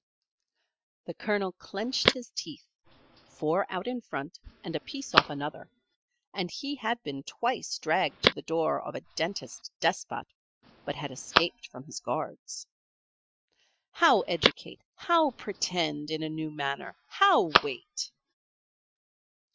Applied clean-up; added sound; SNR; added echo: classical method Wiener filter.